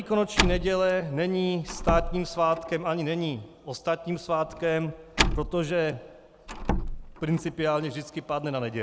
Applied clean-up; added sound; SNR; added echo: none; Slam; 5 dB; none.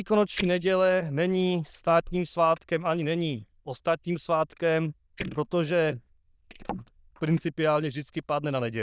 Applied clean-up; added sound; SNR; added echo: neural diffusion model UNIVERSE++.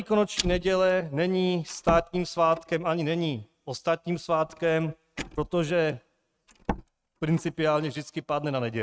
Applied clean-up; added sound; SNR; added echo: neural mask model RNNoise.